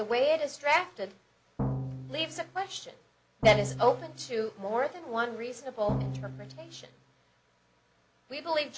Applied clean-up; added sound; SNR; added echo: none; Drum; 5 dB; none.